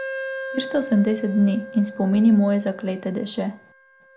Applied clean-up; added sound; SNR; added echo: none; Wind instrument, woodwind instrument; 13 dB; none.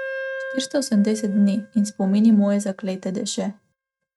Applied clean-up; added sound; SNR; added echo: neural mask model RNNoise.